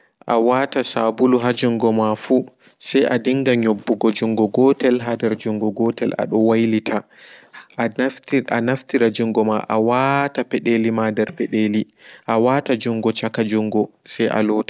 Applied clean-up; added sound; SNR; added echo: neural mask model DeepFilterNet 3.